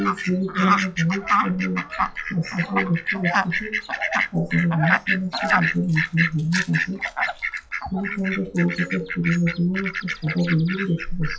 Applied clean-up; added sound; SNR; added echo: classical method WPE with log-MMSE.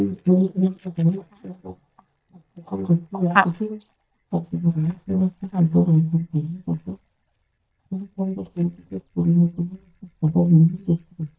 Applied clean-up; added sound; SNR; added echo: neural mask model DeepFilterNet 3.